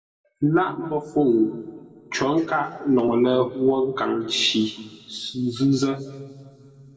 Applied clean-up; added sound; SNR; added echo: none; none; none; reverberation time 2.0 s.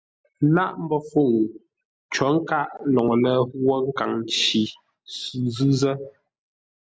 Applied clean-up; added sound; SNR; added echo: none; none; none; none.